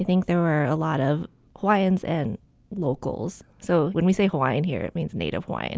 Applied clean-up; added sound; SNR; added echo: none; none; none; none.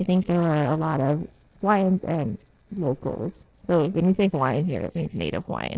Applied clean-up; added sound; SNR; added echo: neural separator model SepFormer DNS4.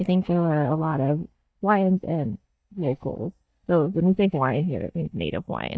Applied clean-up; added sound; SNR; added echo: neural mask model DeepFilterNet 3.